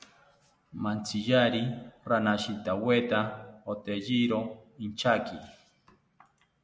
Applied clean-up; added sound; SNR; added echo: none; none; none; none.